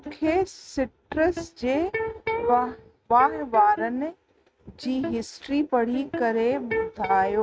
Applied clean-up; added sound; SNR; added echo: neural mask model RNNoise.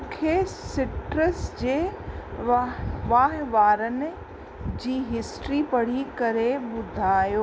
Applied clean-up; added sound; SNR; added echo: none; none; none; none.